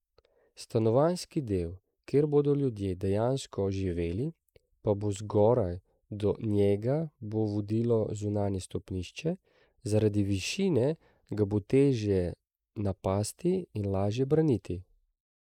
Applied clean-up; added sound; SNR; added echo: neural mask model Resemble Enhance denoiser.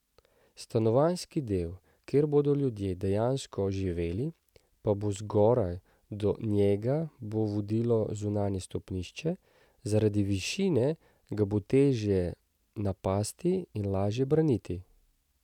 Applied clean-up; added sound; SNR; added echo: none; none; none; none.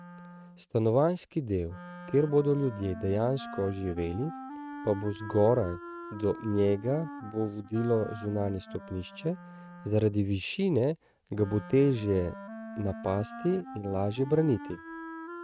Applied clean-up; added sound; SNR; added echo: neural mask model RNNoise.